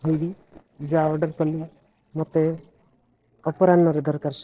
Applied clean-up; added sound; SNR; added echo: neural separator model SepFormer DNS4.